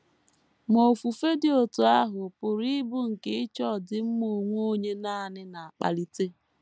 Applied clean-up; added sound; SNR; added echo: none; none; none; none.